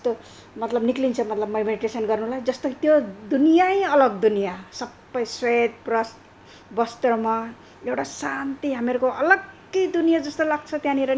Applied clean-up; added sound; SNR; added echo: none; none; none; none.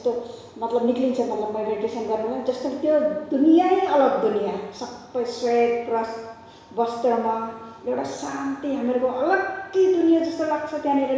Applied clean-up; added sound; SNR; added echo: none; none; none; reverberation time 1.0 s.